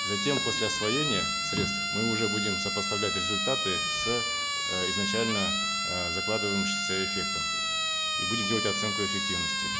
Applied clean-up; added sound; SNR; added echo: none; Siren; -3 dB; none.